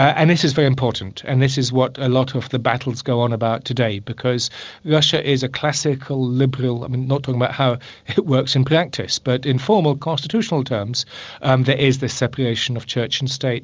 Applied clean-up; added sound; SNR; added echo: none; none; none; none.